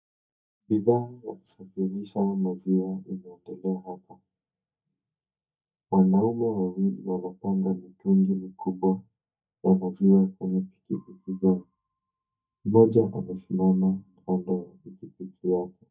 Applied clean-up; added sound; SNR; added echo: neural mask model DeepFilterNet 3.